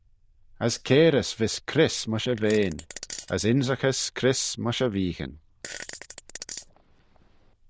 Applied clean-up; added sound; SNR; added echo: neural diffusion model UNIVERSE++.